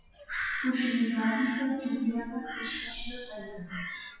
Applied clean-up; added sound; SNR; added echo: classical method WPE with log-MMSE.